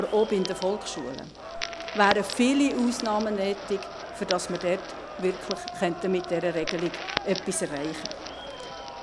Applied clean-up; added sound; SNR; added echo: none; Crowd + Crackle; 9 dB; none.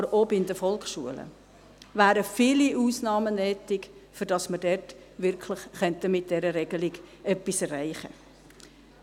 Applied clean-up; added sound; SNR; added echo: none; none; none; none.